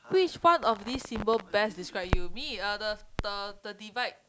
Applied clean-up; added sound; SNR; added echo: none; Crackle; 6 dB; none.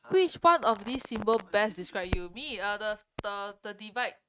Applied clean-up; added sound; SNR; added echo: neural mask model RNNoise.